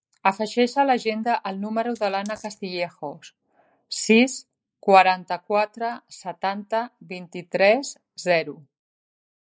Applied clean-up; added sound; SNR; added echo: neural mask model Resemble Enhance denoiser.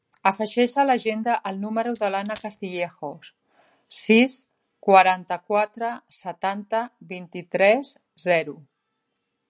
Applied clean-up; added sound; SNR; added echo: none; Coin (dropping); 19 dB; none.